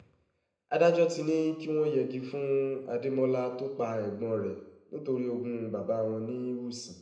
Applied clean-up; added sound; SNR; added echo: none; none; none; reverberation time 0.8 s.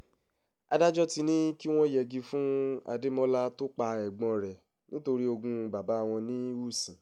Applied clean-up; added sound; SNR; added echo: none; none; none; none.